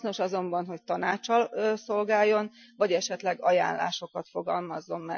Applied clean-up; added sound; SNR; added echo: classical method Wiener filter.